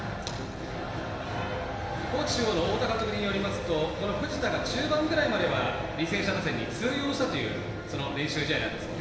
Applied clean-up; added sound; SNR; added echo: none; Keyboard (musical); 16 dB; reverberation time 1.3 s.